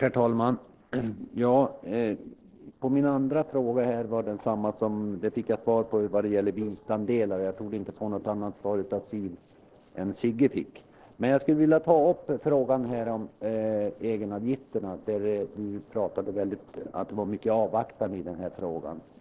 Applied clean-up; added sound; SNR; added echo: neural separator model SepFormer DNS4.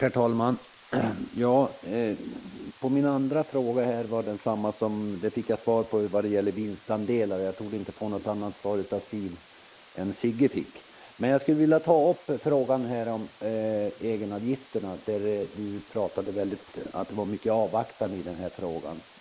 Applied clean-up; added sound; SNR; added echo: neural mask model Resemble Enhance denoiser.